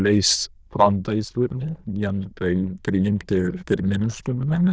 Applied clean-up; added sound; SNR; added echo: neural diffusion model UNIVERSE++.